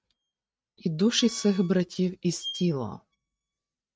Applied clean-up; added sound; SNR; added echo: neural mask model RNNoise.